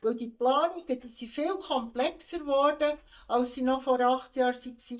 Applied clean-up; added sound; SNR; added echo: neural mask model DeepFilterNet 3.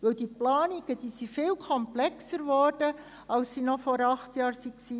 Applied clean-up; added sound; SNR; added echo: none; none; none; none.